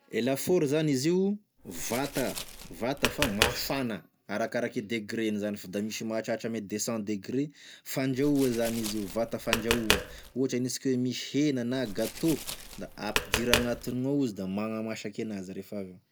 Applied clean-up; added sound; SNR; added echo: none; Tap; 3 dB; none.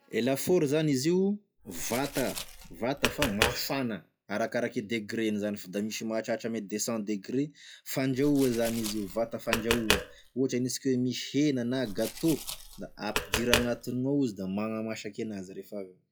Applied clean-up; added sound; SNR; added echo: classical method log-MMSE.